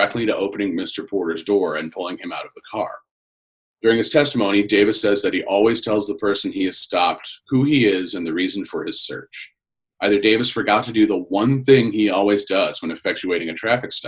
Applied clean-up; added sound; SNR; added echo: neural mask model Resemble Enhance denoiser.